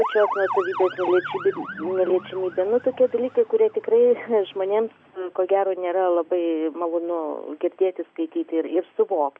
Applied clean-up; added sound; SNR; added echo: none; Motor vehicle (road) / Siren; 13 dB; none.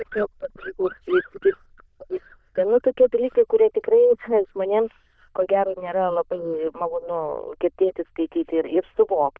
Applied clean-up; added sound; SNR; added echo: neural diffusion model UNIVERSE++.